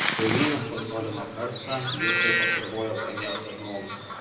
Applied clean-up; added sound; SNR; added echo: none; Bird vocalization, bird call, bird song; -2 dB; reverberation time 2.0 s.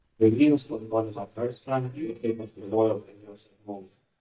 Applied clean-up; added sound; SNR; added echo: neural mask model DeepFilterNet 3.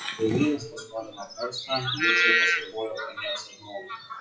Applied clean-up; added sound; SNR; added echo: classical method WPE with log-MMSE.